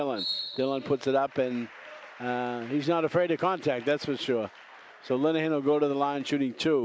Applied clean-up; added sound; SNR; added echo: none; none; none; none.